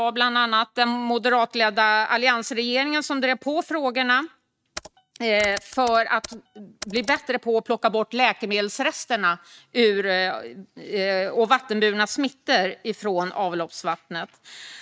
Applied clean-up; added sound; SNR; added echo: neural mask model RNNoise.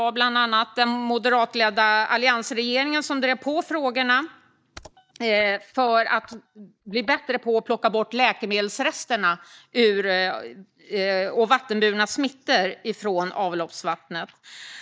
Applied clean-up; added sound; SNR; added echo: neural mask model DeepFilterNet 3.